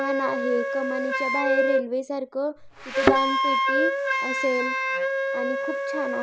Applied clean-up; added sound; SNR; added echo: none; Wind instrument, woodwind instrument + Thump, thud; -4 dB; none.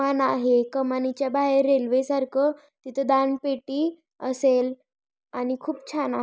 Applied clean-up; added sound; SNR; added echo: none; none; none; none.